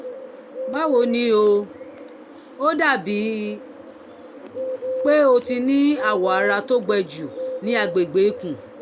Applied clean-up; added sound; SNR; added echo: none; Bird; 10 dB; none.